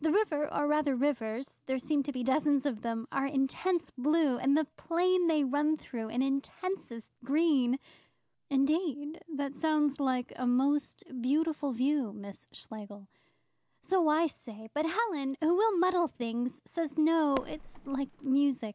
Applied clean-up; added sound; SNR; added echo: none; Fireworks; 13 dB; none.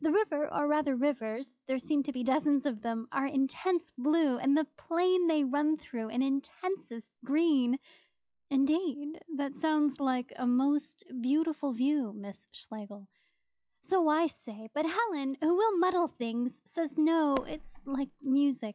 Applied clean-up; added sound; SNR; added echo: classical method log-MMSE.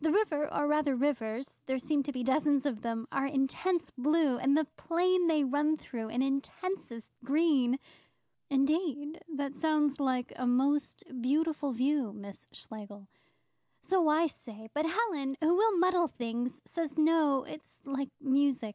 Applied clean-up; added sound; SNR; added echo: none; none; none; none.